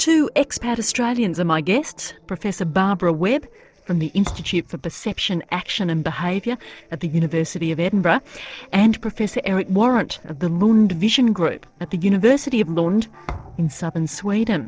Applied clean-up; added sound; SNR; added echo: neural separator model SepFormer DNS4.